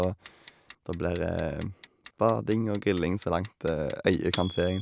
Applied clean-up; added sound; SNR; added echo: none; Clock; 12 dB; none.